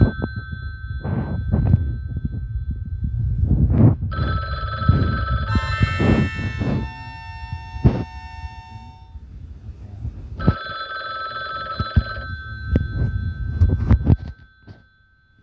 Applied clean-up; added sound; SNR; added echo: none; Telephone + Harmonica; 13 dB; none.